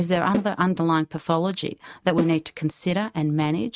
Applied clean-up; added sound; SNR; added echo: neural mask model RNNoise.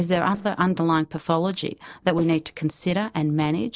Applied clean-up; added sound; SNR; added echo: neural separator model SepFormer DNS4.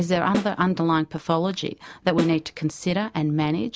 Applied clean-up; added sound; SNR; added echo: none; Snare drum; 10 dB; none.